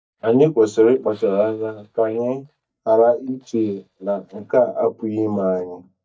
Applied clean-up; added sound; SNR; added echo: neural mask model DeepFilterNet 3.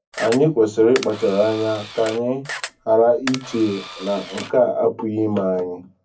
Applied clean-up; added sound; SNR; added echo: none; Camera; 14 dB; reverberation time 0.3 s.